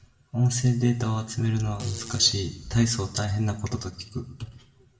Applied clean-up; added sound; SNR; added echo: none; Fart; 18 dB; reverberation time 0.7 s.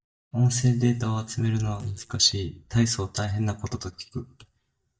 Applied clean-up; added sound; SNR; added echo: neural mask model DeepFilterNet 3.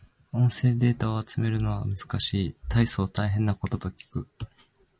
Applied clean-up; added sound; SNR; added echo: none; none; none; none.